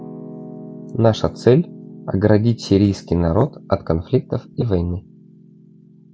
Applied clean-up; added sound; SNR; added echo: none; Piano; 18 dB; none.